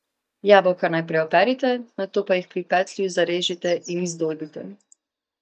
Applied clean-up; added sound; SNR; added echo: neural mask model DeepFilterNet 3.